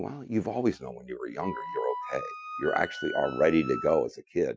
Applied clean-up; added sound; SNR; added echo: classical method Wiener filter.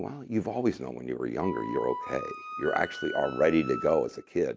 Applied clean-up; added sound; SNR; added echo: none; Wind instrument, woodwind instrument; 11 dB; none.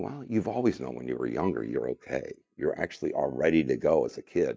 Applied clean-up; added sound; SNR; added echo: neural mask model DeepFilterNet 3.